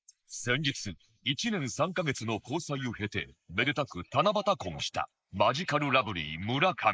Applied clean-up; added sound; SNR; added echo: neural mask model Resemble Enhance denoiser.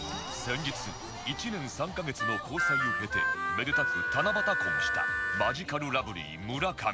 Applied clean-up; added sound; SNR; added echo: none; Harmonica; -4 dB; none.